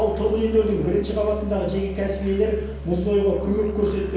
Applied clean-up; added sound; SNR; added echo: none; Musical instrument; 10 dB; reverberation time 0.9 s.